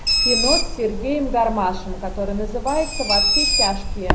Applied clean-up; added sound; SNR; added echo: none; Bird; -2 dB; none.